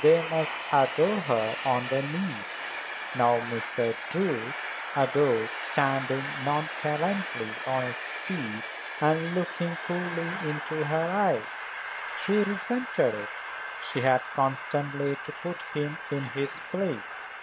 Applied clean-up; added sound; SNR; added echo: none; Train; 7 dB; none.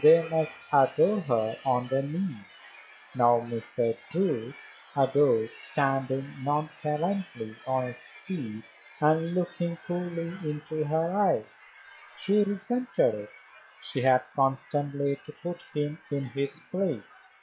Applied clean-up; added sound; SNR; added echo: classical method log-MMSE.